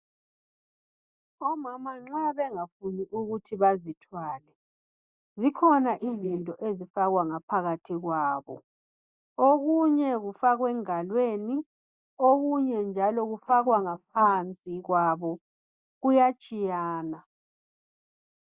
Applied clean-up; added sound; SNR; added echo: neural mask model Resemble Enhance denoiser.